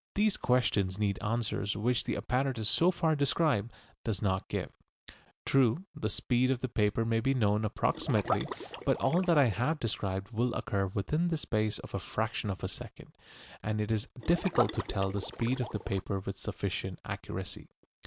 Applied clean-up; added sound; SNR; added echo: none; Liquid; 8 dB; none.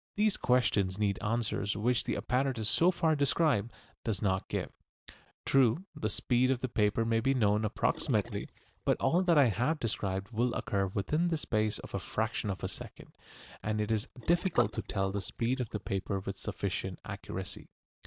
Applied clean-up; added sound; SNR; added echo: neural mask model DeepFilterNet 3.